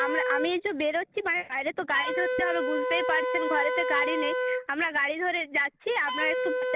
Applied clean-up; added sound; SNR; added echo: none; Wind instrument, woodwind instrument; 2 dB; none.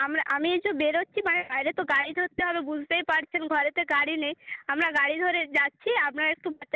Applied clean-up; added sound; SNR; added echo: none; none; none; none.